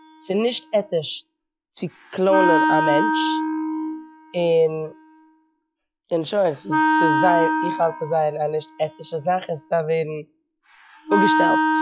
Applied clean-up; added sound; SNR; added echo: classical method log-MMSE.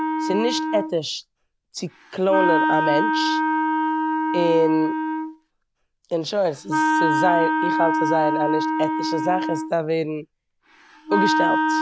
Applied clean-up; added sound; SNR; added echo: none; Wind instrument, woodwind instrument; -2 dB; none.